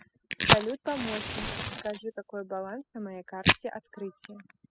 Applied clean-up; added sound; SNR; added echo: classical method spectral subtraction.